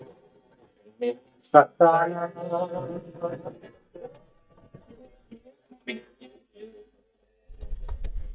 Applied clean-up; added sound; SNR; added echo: neural mask model DeepFilterNet 3.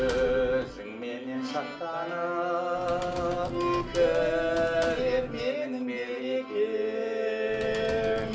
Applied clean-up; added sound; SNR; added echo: none; Computer keyboard; 14 dB; reverberation time 0.2 s.